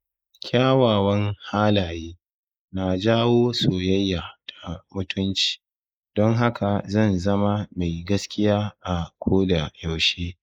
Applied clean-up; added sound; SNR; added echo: neural mask model Resemble Enhance denoiser.